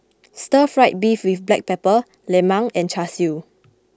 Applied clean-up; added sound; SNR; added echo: none; none; none; none.